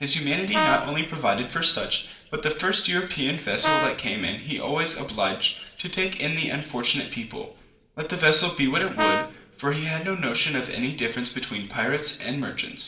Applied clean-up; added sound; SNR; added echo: none; Brass instrument; 2 dB; reverberation time 0.8 s.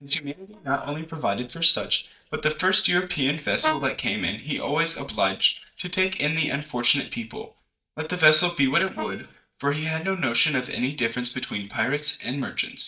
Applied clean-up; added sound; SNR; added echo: neural mask model DeepFilterNet 3.